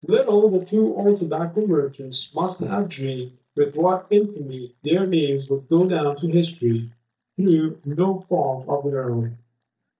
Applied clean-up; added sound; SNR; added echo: neural mask model DeepFilterNet 3.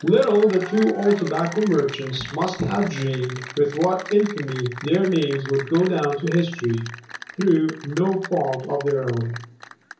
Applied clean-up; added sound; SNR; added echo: none; Applause / Cheering; 16 dB; reverberation time 0.6 s.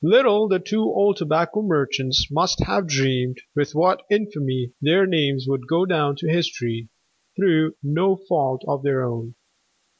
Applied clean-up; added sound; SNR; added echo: none; none; none; none.